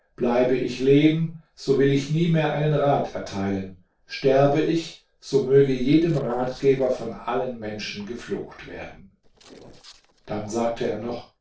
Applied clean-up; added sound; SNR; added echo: neural separator model SepFormer DNS4.